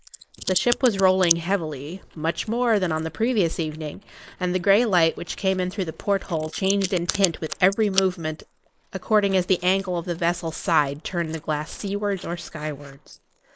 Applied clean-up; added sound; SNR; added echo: neural mask model Resemble Enhance denoiser.